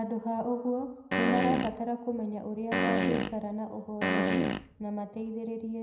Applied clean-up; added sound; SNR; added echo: none; Fart; -4 dB; reverberation time 0.8 s.